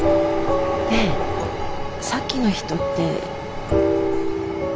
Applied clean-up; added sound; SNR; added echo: none; Chink, clink; 9 dB; none.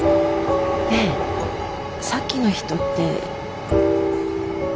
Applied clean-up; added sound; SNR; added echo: none; none; none; none.